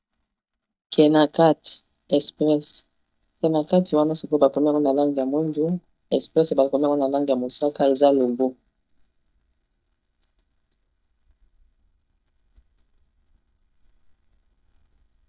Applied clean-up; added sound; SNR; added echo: neural mask model DeepFilterNet 3.